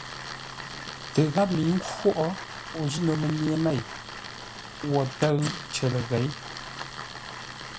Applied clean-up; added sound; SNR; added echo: none; Tools; 10 dB; none.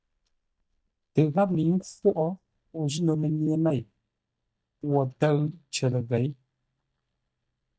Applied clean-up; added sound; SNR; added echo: neural mask model DeepFilterNet 3.